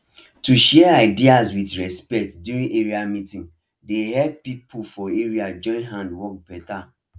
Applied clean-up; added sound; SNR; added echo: none; none; none; none.